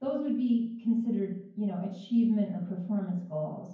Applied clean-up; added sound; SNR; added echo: none; none; none; reverberation time 0.9 s.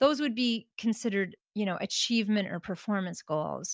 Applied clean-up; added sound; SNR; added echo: none; none; none; none.